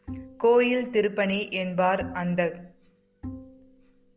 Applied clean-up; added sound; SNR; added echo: none; Bowed string instrument; 16 dB; none.